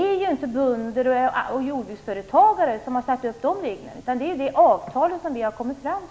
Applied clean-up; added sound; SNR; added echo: none; none; none; none.